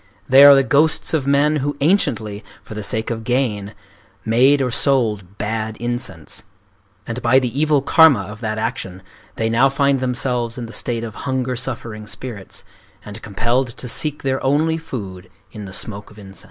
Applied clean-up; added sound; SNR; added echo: none; none; none; none.